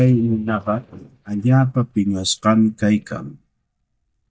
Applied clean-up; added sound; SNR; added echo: neural mask model DeepFilterNet 3.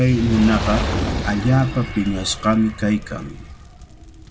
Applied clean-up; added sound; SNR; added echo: none; Fire; 6 dB; none.